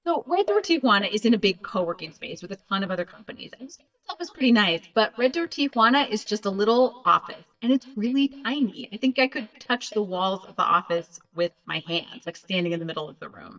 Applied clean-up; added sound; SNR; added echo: neural mask model DeepFilterNet 3.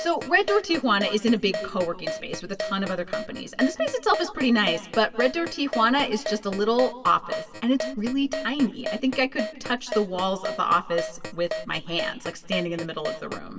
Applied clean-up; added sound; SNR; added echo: none; Keyboard (musical); 9 dB; reverberation time 1.9 s.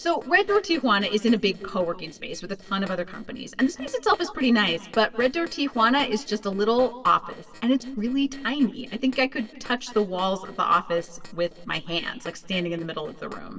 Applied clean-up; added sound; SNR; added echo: neural separator model SepFormer DNS4.